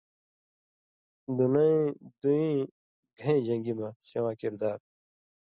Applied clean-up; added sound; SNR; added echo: none; none; none; none.